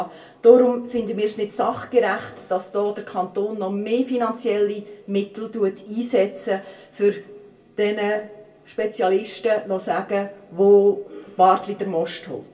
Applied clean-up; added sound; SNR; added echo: none; none; none; reverberation time 0.3 s.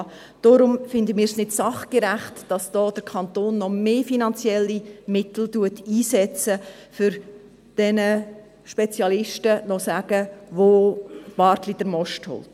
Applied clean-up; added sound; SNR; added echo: none; none; none; none.